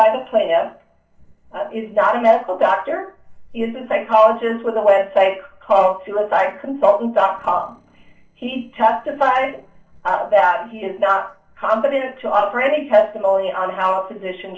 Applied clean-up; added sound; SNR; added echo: neural separator model SepFormer DNS4.